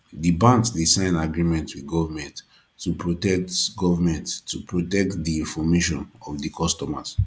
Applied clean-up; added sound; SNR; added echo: none; none; none; none.